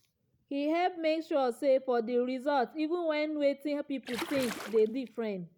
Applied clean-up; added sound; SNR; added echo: none; Splash, splatter; 11 dB; none.